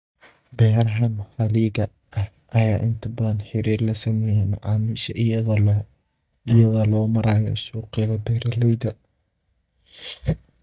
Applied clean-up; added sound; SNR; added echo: neural mask model DeepFilterNet 3.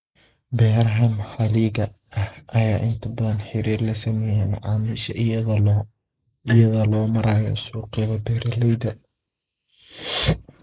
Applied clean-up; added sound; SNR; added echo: neural mask model Resemble Enhance denoiser.